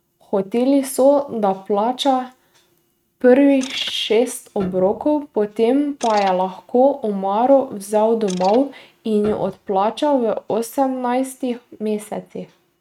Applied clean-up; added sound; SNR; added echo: neural mask model RNNoise.